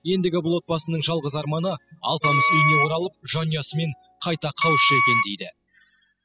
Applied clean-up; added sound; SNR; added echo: classical method spectral subtraction.